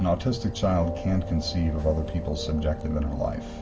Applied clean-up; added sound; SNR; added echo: none; Bus; 14 dB; reverberation time 0.3 s.